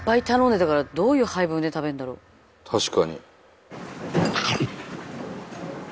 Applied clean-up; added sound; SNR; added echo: none; none; none; none.